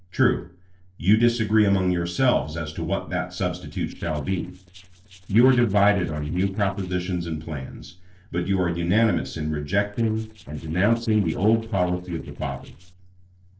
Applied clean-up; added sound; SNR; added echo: neural separator model SepFormer DNS4.